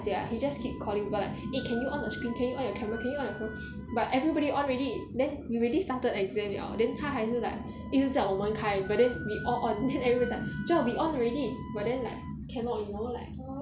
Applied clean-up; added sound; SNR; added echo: none; Wind instrument, woodwind instrument; 17 dB; none.